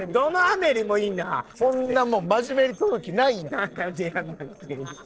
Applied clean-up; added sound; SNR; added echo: neural separator model SepFormer DNS4.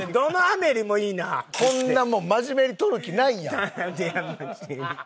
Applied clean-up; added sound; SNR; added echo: none; none; none; none.